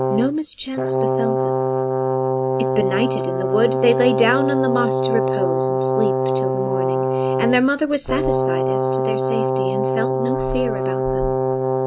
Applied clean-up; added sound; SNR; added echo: none; Brass instrument; -3 dB; none.